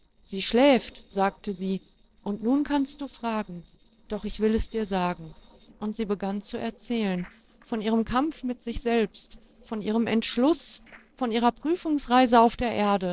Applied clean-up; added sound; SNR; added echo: neural separator model SepFormer DNS4.